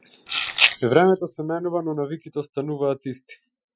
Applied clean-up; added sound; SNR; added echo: classical method Wiener filter.